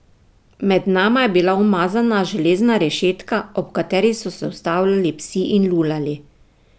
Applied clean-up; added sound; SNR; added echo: none; none; none; none.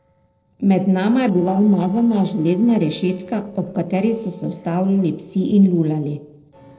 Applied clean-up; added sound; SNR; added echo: neural separator model SepFormer DNS4.